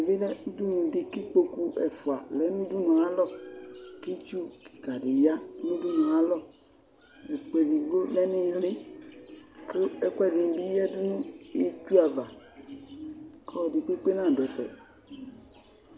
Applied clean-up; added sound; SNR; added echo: none; none; none; none.